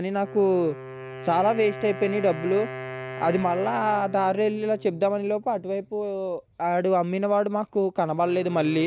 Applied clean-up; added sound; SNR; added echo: none; Wind instrument, woodwind instrument; 14 dB; none.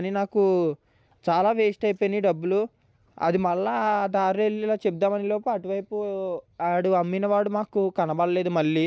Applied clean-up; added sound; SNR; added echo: none; none; none; none.